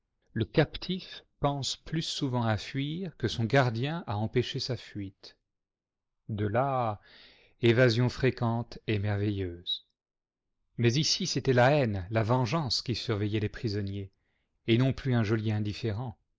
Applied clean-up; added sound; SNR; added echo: neural mask model Resemble Enhance denoiser.